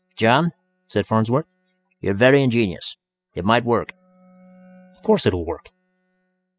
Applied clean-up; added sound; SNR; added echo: classical method spectral subtraction.